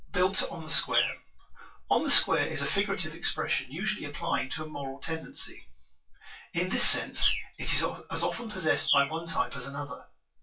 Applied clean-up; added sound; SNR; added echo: classical method WPE with log-MMSE.